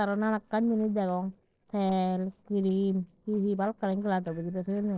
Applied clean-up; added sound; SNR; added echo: neural separator model SepFormer DNS4.